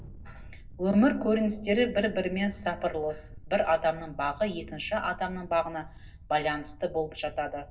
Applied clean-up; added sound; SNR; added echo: none; Thunder; 17 dB; reverberation time 0.4 s.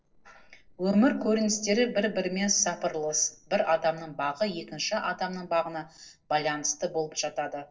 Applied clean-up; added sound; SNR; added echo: neural separator model SepFormer DNS4.